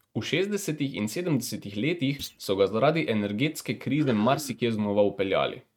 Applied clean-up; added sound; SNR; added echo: neural mask model RNNoise.